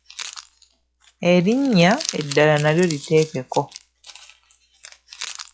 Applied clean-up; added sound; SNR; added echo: classical method log-MMSE.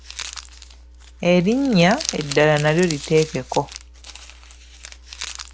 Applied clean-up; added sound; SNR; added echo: none; Crumpling, crinkling; 13 dB; none.